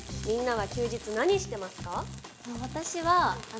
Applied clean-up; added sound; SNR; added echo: none; Tools; 18 dB; none.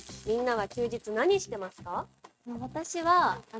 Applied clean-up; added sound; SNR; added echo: neural mask model RNNoise.